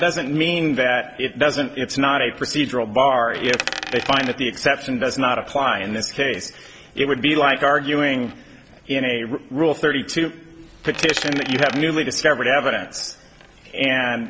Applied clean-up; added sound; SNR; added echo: none; Coin (dropping); 15 dB; none.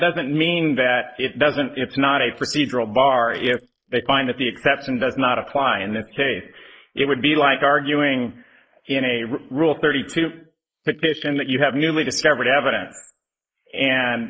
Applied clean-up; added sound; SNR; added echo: neural mask model Resemble Enhance denoiser.